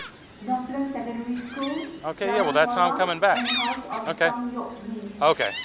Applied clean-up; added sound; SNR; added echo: none; Gull, seagull; -4 dB; reverberation time 0.6 s.